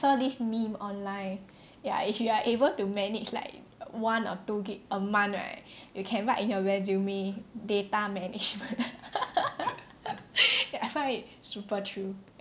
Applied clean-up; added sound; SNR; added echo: none; none; none; none.